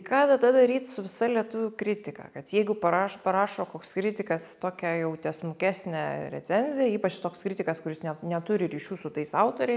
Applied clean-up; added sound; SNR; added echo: none; none; none; none.